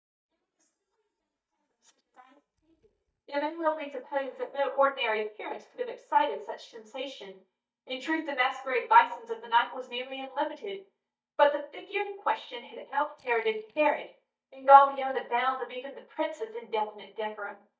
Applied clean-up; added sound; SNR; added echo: neural mask model DeepFilterNet 3.